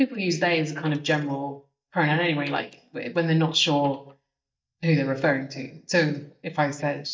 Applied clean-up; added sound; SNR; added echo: neural mask model DeepFilterNet 3.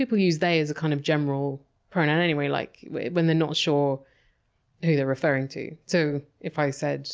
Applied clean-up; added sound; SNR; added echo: none; none; none; none.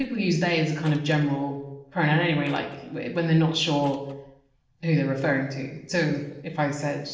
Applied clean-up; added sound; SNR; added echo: neural separator model SepFormer DNS4.